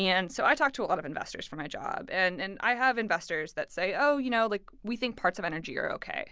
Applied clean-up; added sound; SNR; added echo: none; none; none; none.